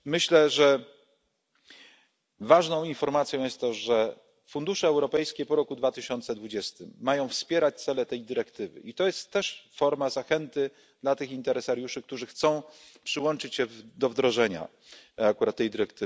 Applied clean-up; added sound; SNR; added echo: none; none; none; none.